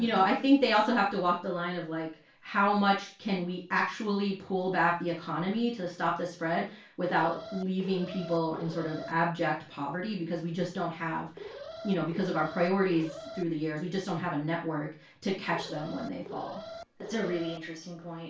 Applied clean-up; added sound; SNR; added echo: none; Alarm; 13 dB; reverberation time 0.3 s.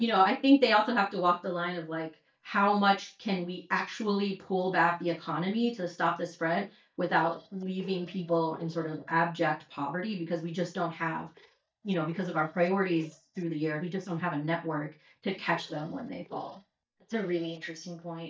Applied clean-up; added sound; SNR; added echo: neural mask model DeepFilterNet 3.